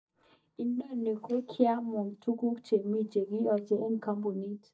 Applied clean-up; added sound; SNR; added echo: neural mask model DeepFilterNet 3.